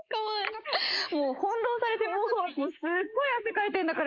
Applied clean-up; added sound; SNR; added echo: neural mask model Resemble Enhance denoiser.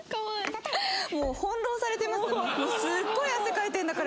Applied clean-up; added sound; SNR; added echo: none; Knock; 20 dB; none.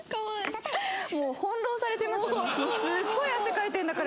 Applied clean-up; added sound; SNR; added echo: none; none; none; none.